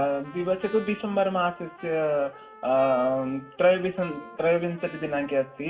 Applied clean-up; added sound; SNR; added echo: none; Trumpet; 20 dB; reverberation time 0.3 s.